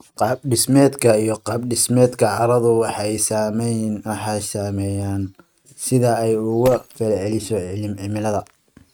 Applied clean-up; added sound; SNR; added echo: neural mask model RNNoise.